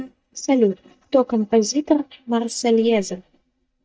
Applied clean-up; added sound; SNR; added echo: neural mask model DeepFilterNet 3.